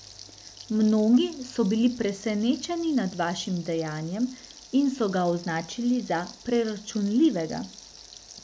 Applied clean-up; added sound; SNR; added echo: none; Frying (food); 20 dB; none.